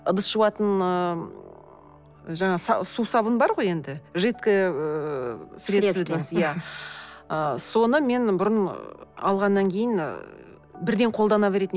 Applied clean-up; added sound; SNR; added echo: none; none; none; none.